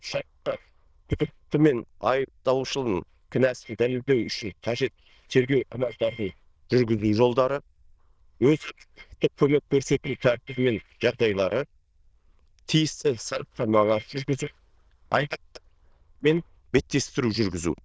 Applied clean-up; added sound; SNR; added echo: neural diffusion model UNIVERSE++.